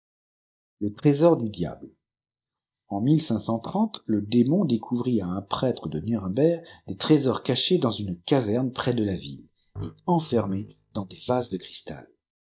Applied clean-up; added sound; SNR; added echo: neural mask model DeepFilterNet 3.